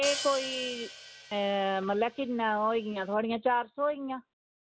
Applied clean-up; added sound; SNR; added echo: none; Hi-hat; 11 dB; none.